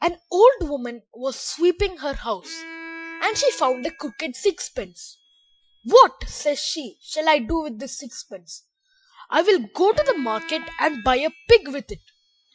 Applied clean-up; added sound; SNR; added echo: classical method Wiener filter.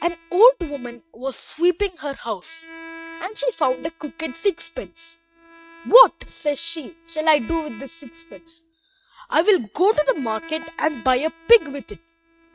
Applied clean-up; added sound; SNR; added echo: neural mask model RNNoise.